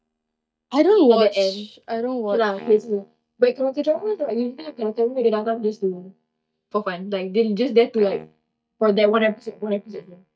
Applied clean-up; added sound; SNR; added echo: neural mask model DeepFilterNet 3.